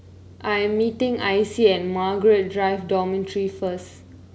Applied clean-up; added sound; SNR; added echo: none; none; none; none.